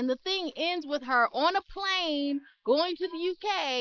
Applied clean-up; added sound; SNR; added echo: neural mask model Resemble Enhance denoiser.